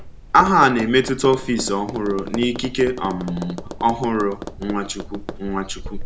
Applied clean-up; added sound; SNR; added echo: none; Tap; 11 dB; none.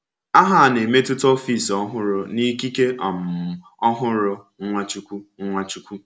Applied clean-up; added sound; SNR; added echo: none; none; none; none.